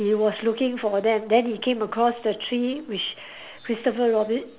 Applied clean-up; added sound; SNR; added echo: none; none; none; none.